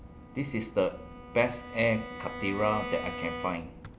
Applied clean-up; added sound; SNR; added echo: none; Bowed string instrument; 10 dB; none.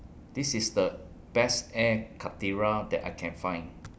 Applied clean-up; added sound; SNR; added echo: none; none; none; none.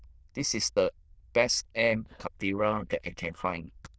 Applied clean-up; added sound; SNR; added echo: neural diffusion model UNIVERSE++.